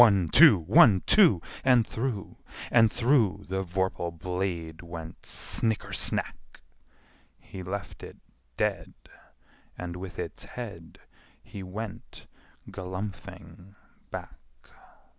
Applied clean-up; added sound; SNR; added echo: none; none; none; none.